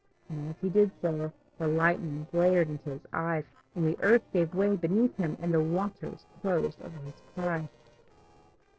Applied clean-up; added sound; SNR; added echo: neural separator model SepFormer DNS4.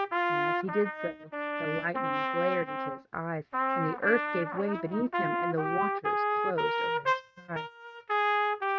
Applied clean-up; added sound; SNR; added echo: neural mask model RNNoise.